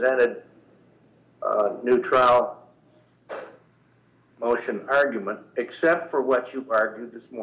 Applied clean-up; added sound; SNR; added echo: none; none; none; none.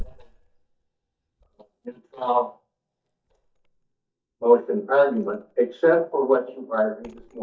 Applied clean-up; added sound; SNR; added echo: neural mask model DeepFilterNet 3.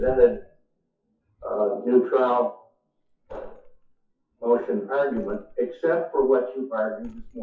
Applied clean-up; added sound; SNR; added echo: classical method WPE with log-MMSE.